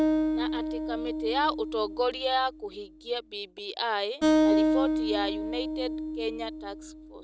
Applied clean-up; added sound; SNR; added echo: none; Acoustic guitar; -3 dB; none.